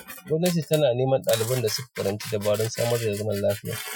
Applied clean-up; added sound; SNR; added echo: classical method Wiener filter.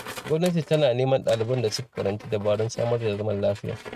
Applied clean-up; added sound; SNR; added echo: neural mask model RNNoise.